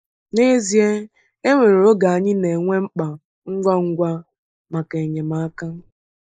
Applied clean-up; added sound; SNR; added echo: neural mask model Resemble Enhance denoiser.